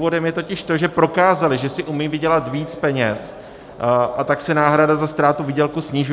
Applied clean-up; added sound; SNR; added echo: none; none; none; none.